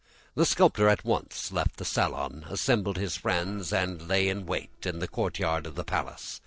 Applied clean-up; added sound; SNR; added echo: neural separator model SepFormer DNS4.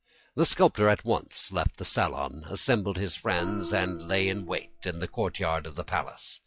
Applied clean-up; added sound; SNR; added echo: classical method log-MMSE.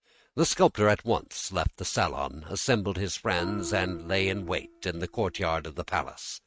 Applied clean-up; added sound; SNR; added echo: neural mask model RNNoise.